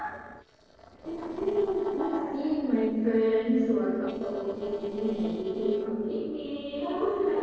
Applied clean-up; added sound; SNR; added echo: neural separator model SepFormer DNS4.